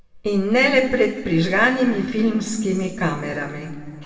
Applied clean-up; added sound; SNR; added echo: none; none; none; reverberation time 2.4 s.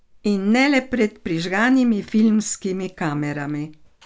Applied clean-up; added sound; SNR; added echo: none; none; none; none.